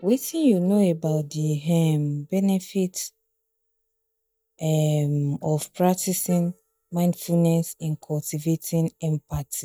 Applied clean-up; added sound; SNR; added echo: neural mask model DeepFilterNet 3.